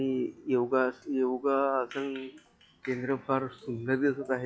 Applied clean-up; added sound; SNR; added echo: classical method log-MMSE.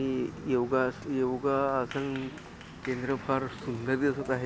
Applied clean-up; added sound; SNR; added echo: none; Applause; 16 dB; none.